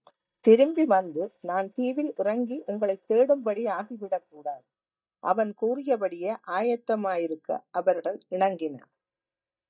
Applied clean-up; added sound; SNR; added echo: neural mask model DeepFilterNet 3.